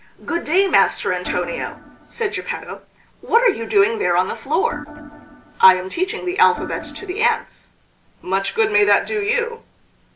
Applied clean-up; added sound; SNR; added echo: none; Organ; 13 dB; none.